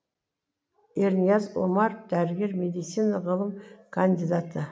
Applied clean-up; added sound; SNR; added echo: none; none; none; none.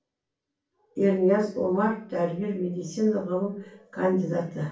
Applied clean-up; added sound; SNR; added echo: none; none; none; reverberation time 0.2 s.